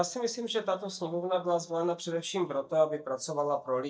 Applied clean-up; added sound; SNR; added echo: neural mask model DeepFilterNet 3.